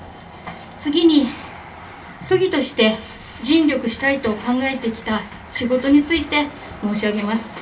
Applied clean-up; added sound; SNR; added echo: none; Train; 20 dB; reverberation time 0.2 s.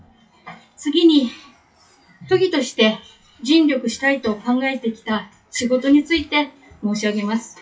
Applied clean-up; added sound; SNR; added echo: classical method WPE with log-MMSE.